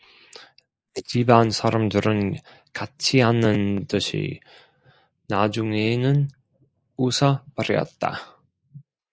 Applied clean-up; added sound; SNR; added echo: neural mask model Resemble Enhance denoiser.